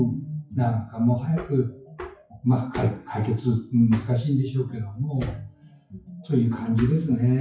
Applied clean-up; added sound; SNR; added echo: classical method WPE with log-MMSE.